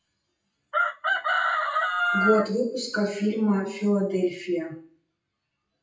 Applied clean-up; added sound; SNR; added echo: classical method WPE with log-MMSE.